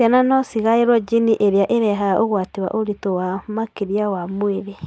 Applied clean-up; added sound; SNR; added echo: none; none; none; none.